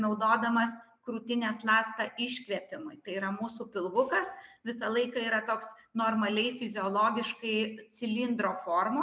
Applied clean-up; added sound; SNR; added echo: none; none; none; none.